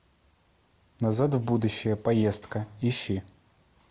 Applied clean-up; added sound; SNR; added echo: none; none; none; none.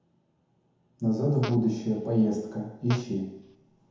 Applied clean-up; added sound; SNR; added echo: none; Fart; 17 dB; reverberation time 1.0 s.